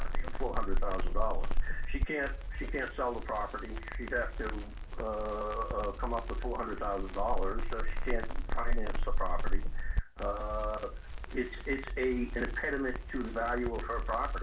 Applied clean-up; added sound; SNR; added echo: none; Crackle; -5 dB; reverberation time 0.3 s.